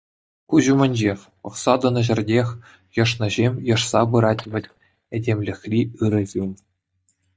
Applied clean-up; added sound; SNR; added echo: neural mask model DeepFilterNet 3.